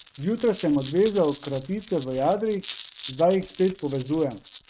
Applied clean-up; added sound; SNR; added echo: neural mask model RNNoise.